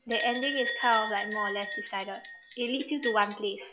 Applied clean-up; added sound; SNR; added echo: classical method log-MMSE.